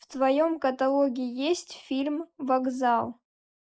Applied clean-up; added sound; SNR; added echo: neural mask model Resemble Enhance denoiser.